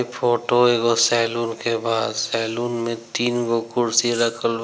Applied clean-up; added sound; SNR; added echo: none; Rattle (instrument); 17 dB; none.